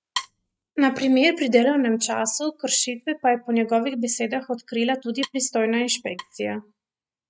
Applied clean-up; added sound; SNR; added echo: neural mask model RNNoise.